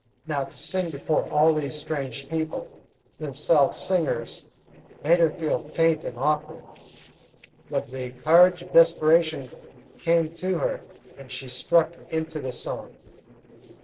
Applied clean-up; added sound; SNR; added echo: neural separator model SepFormer DNS4.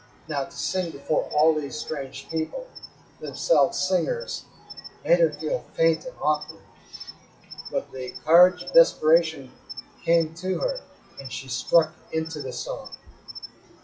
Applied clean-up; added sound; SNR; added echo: classical method WPE with log-MMSE.